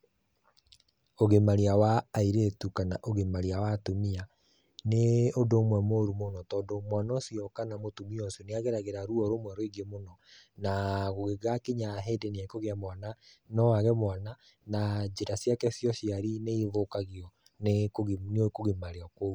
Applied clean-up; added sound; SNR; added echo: none; none; none; none.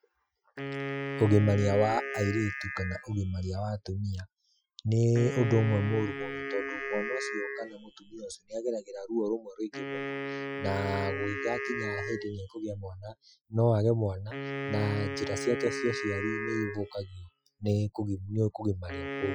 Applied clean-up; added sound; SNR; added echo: classical method Wiener filter.